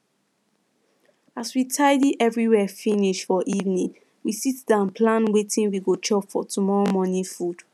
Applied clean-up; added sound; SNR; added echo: none; none; none; none.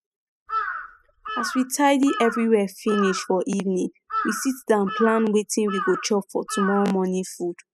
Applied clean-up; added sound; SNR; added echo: classical method spectral subtraction.